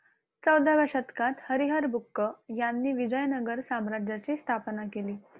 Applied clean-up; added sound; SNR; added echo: none; none; none; none.